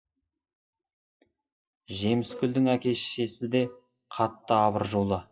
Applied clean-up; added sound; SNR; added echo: classical method WPE with log-MMSE.